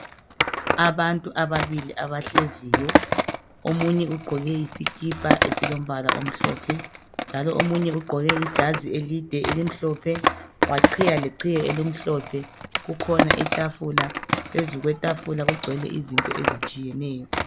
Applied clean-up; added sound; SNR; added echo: none; Skateboard; 0 dB; none.